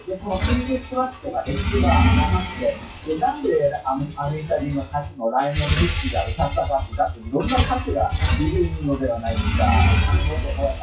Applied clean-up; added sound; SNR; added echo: classical method WPE with log-MMSE.